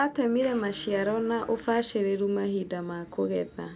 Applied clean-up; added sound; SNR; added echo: none; Domestic sounds, home sounds; 18 dB; none.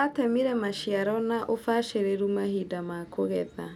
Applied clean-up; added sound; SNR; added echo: none; none; none; none.